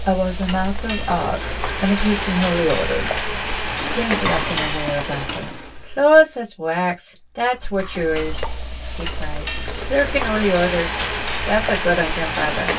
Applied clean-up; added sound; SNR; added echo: none; Frying (food); 3 dB; reverberation time 0.1 s.